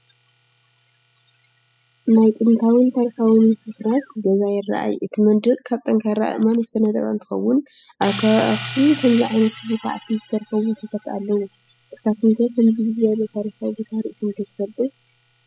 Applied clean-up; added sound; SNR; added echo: classical method spectral subtraction.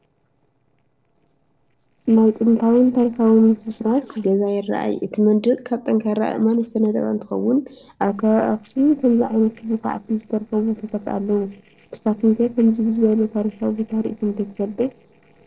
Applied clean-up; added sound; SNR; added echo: neural separator model SepFormer DNS4.